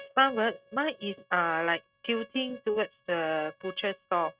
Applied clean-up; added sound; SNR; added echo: neural mask model RNNoise.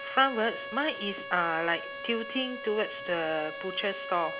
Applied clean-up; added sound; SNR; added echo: none; Bowed string instrument; 9 dB; none.